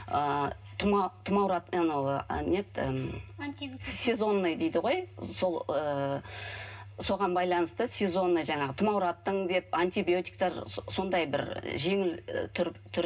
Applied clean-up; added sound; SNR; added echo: none; none; none; reverberation time 0.2 s.